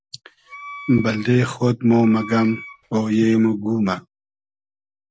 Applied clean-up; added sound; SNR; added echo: none; Wind instrument, woodwind instrument; 17 dB; none.